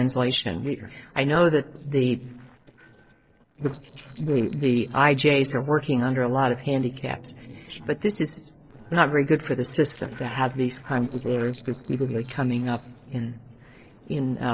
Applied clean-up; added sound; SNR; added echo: neural separator model SepFormer DNS4.